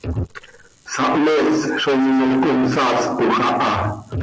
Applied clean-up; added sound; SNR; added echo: none; none; none; none.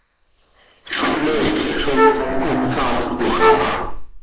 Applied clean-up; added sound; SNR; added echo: neural mask model Resemble Enhance denoiser.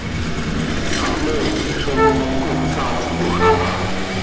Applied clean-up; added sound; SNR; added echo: none; Engine / Vehicle + Wind instrument, woodwind instrument; -5 dB; none.